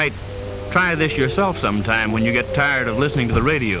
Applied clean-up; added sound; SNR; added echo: none; Chirp, tweet; 14 dB; none.